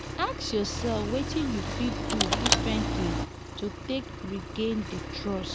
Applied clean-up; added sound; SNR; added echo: none; Accelerating, revving, vroom + Car; -1 dB; none.